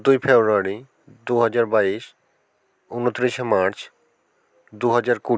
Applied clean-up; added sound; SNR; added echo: none; none; none; none.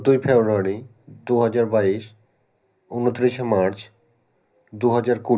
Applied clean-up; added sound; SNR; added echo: none; none; none; reverberation time 0.5 s.